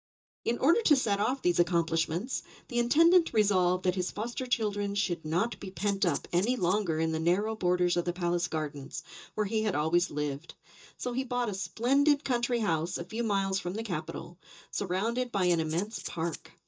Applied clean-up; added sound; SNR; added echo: neural mask model DeepFilterNet 3.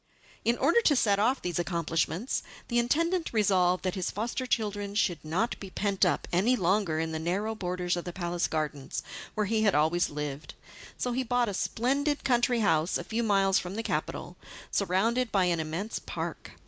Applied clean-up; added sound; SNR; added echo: none; none; none; none.